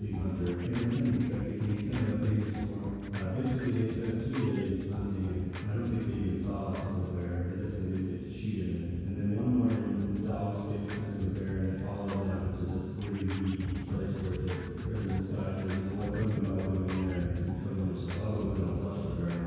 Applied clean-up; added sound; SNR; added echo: none; Scratching (performance technique); 14 dB; reverberation time 2.0 s.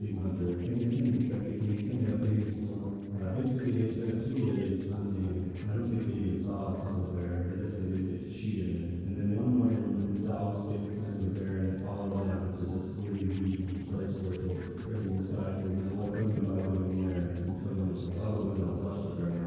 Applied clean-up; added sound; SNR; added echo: neural separator model SepFormer DNS4.